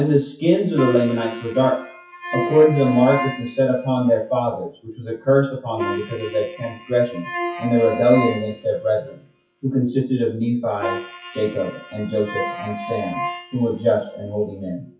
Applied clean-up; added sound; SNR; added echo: classical method WPE with log-MMSE.